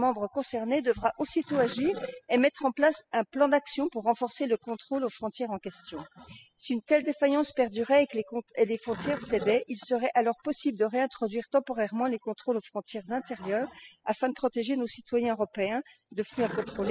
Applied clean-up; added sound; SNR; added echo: classical method spectral subtraction.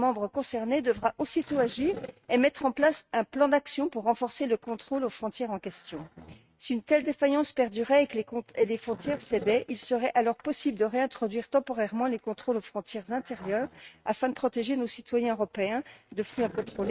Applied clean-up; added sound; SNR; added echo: neural mask model RNNoise.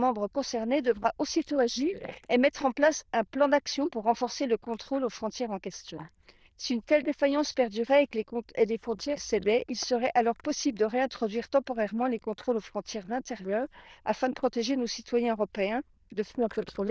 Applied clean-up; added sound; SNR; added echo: neural diffusion model UNIVERSE++.